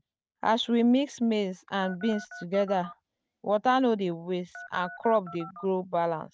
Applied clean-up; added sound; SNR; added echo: neural mask model RNNoise.